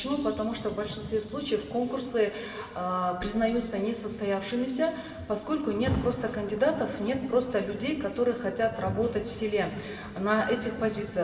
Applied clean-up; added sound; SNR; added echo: none; Rain; 14 dB; reverberation time 2.5 s.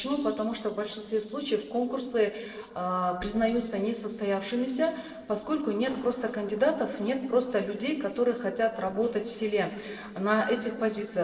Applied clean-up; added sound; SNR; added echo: neural separator model SepFormer DNS4.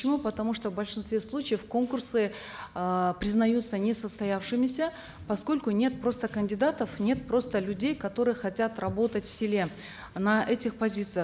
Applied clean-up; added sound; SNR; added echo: none; none; none; none.